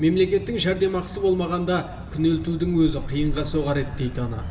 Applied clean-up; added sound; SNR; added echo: none; Motor vehicle (road); 9 dB; reverberation time 1.9 s.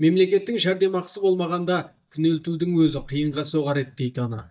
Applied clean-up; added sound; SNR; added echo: neural mask model DeepFilterNet 3.